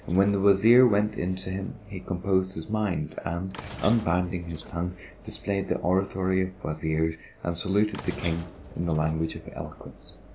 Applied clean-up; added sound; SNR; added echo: none; Sliding door / Train; 18 dB; none.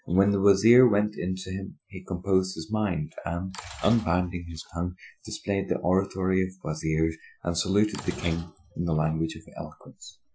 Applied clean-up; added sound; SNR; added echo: classical method Wiener filter.